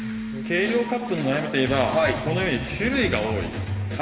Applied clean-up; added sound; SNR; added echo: none; Piano; 11 dB; reverberation time 2.1 s.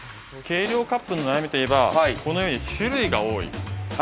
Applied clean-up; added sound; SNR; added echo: none; none; none; none.